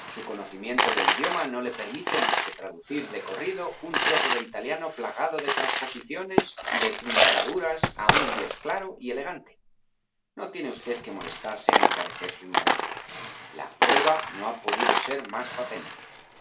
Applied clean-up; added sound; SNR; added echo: none; Coin (dropping); -5 dB; none.